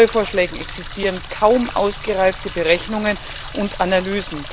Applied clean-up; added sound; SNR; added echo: none; Water tap, faucet; 12 dB; none.